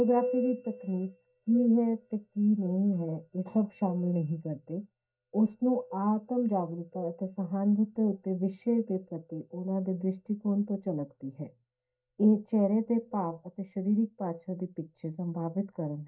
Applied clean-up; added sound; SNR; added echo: neural mask model DeepFilterNet 3.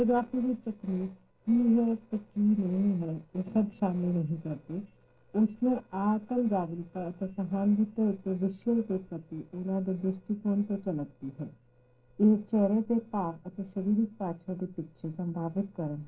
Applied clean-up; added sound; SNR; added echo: neural separator model SepFormer DNS4.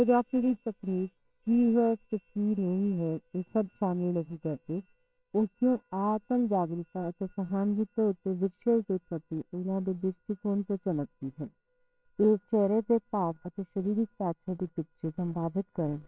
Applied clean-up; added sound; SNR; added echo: neural separator model SepFormer WHAMR!.